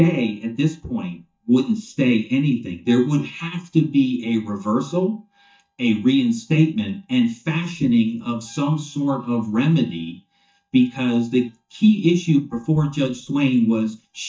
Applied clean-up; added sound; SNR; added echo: neural mask model DeepFilterNet 3.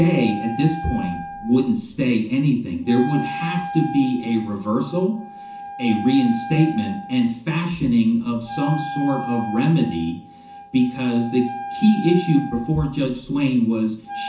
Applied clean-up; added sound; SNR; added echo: none; Wind instrument, woodwind instrument; 12 dB; reverberation time 0.6 s.